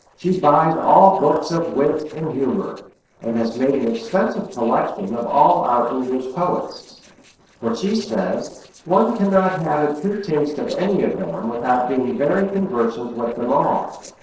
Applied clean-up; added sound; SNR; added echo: neural separator model SepFormer DNS4.